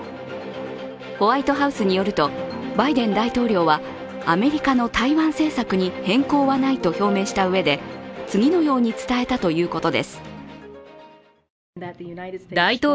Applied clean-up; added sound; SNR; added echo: none; none; none; none.